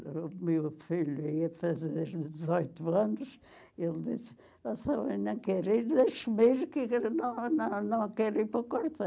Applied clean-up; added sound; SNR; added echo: none; none; none; none.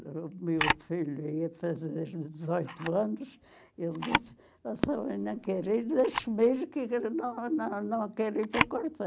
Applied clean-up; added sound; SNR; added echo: none; Fireworks + Camera; 6 dB; none.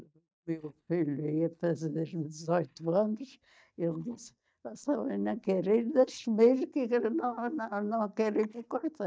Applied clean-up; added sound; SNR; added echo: neural mask model DeepFilterNet 3.